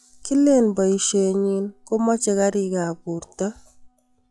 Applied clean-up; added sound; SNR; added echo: classical method log-MMSE.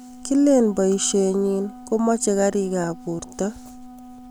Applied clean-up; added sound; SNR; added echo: none; Wind instrument, woodwind instrument; 19 dB; none.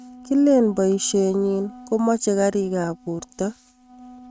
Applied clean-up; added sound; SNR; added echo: neural mask model RNNoise.